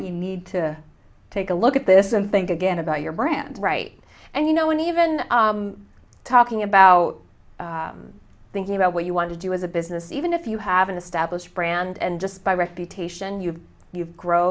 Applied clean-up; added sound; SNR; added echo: none; none; none; none.